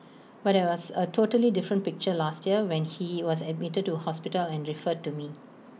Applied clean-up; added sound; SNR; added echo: none; none; none; none.